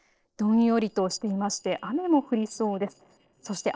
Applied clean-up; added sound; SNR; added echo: neural separator model SepFormer DNS4.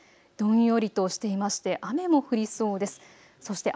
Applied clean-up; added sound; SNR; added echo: none; none; none; none.